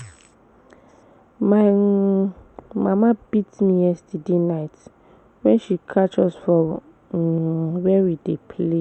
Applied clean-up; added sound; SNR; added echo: none; none; none; none.